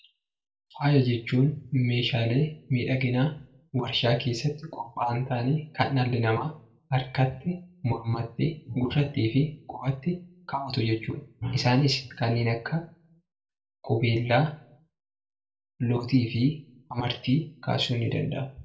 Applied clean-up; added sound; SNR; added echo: none; none; none; reverberation time 0.3 s.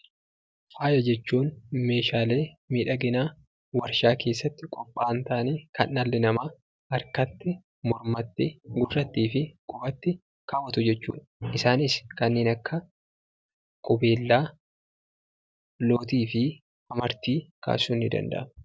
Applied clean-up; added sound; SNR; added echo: none; none; none; none.